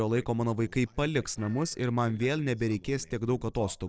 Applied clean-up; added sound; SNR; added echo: neural separator model SepFormer DNS4.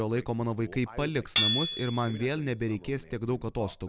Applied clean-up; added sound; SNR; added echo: none; Hammer / Chink, clink; 3 dB; none.